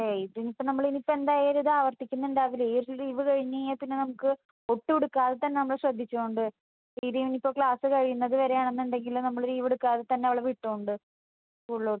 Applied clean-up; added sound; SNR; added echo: none; none; none; none.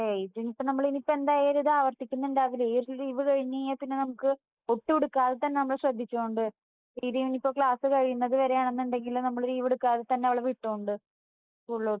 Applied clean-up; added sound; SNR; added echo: neural mask model Resemble Enhance denoiser.